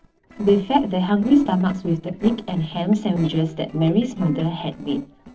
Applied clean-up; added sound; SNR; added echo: neural separator model SepFormer DNS4.